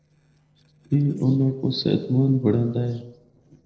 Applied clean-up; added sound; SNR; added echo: neural separator model SepFormer DNS4.